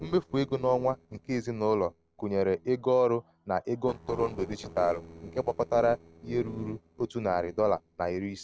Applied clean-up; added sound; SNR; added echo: neural separator model SepFormer DNS4.